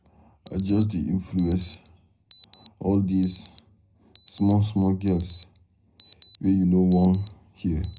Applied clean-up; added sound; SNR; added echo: none; Alarm; 11 dB; reverberation time 0.3 s.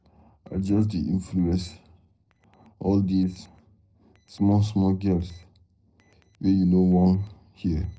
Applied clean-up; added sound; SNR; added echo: neural separator model SepFormer DNS4.